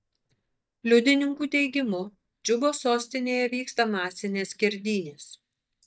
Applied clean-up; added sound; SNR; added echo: neural mask model DeepFilterNet 3.